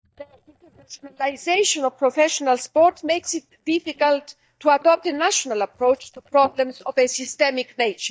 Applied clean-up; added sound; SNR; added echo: neural mask model DeepFilterNet 3.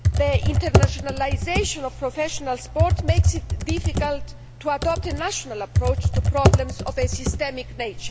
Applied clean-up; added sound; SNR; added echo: none; Computer keyboard; -5 dB; none.